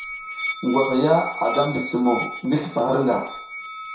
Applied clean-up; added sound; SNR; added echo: none; Musical instrument; 9 dB; reverberation time 0.6 s.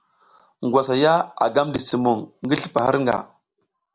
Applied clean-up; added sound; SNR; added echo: none; none; none; none.